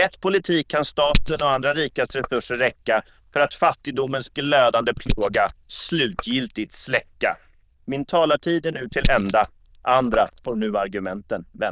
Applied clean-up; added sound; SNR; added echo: neural diffusion model UNIVERSE++.